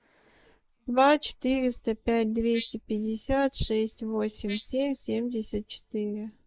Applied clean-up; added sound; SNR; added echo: neural mask model Resemble Enhance denoiser.